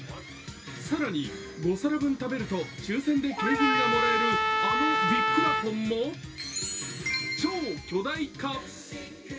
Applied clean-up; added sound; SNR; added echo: none; Trumpet; -3 dB; reverberation time 0.1 s.